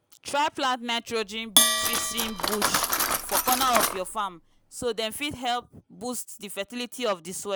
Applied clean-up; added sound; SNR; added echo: none; Cutlery, silverware + Bell; 0 dB; none.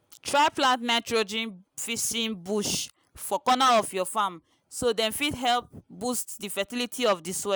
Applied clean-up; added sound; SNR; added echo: none; none; none; none.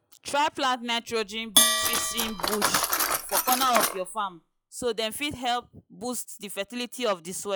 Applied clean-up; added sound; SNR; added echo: classical method log-MMSE.